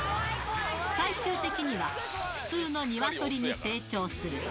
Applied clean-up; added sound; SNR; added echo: none; none; none; none.